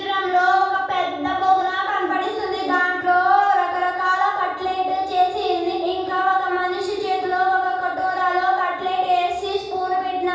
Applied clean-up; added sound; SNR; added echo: none; none; none; reverberation time 1.2 s.